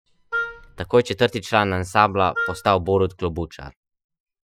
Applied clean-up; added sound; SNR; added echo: classical method Wiener filter.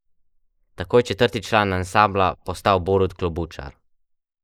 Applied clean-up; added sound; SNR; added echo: neural mask model Resemble Enhance denoiser.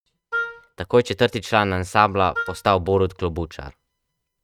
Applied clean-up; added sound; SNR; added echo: neural mask model RNNoise.